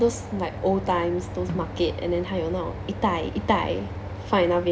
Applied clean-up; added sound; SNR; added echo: none; Snare drum; 16 dB; none.